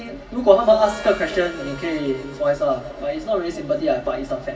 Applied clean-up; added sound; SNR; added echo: none; Harmonica; 20 dB; reverberation time 2.4 s.